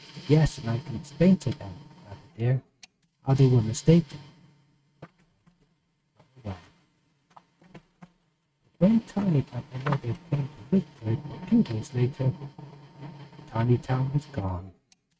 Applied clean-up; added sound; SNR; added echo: neural mask model RNNoise.